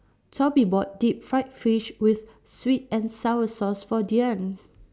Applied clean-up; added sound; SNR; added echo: none; none; none; none.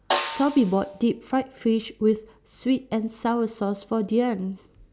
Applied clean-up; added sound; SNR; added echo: none; Snare drum; 9 dB; none.